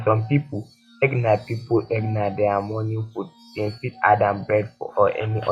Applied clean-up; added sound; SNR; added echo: classical method log-MMSE.